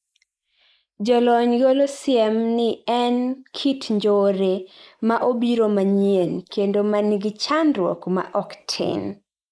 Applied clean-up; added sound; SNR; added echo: neural mask model Resemble Enhance denoiser.